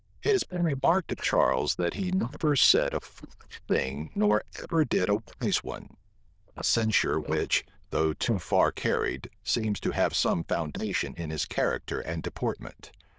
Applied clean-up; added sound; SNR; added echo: neural diffusion model UNIVERSE++.